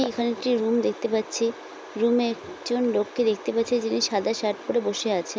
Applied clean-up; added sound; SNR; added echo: none; none; none; none.